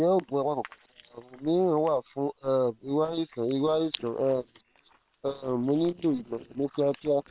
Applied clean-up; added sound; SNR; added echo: neural separator model SepFormer WHAM!.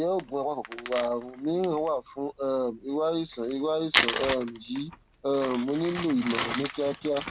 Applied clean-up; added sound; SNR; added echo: none; Crumpling, crinkling; 6 dB; none.